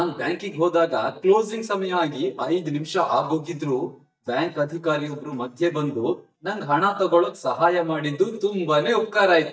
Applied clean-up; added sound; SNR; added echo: neural mask model DeepFilterNet 3.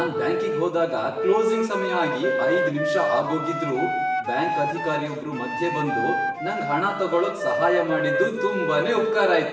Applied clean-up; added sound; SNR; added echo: none; Wind instrument, woodwind instrument; 1 dB; reverberation time 0.9 s.